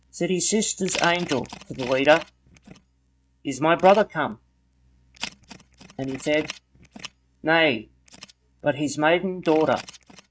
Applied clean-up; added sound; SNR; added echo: neural mask model RNNoise.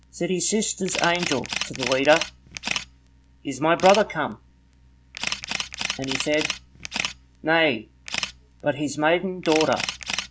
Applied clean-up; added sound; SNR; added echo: none; Camera; 7 dB; none.